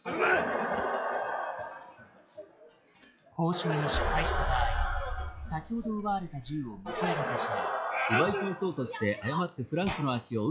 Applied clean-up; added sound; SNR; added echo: classical method log-MMSE.